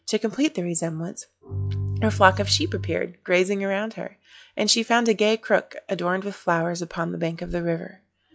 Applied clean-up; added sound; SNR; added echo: classical method log-MMSE.